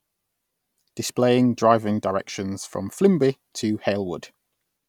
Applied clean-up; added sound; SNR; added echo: none; none; none; none.